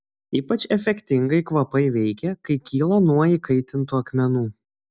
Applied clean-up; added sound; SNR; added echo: none; none; none; none.